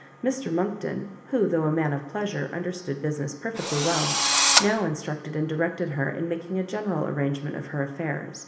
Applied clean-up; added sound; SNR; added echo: none; Drill; -4 dB; reverberation time 1.0 s.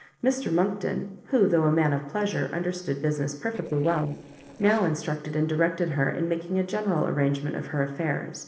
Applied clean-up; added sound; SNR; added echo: neural separator model SepFormer DNS4.